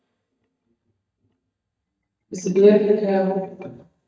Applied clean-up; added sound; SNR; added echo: neural mask model DeepFilterNet 3.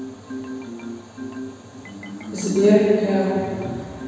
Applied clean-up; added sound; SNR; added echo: none; Marimba, xylophone; 10 dB; reverberation time 1.9 s.